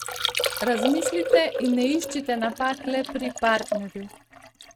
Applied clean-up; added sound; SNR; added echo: neural mask model RNNoise.